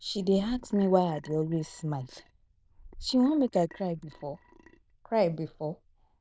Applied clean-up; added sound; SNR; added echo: neural diffusion model UNIVERSE++.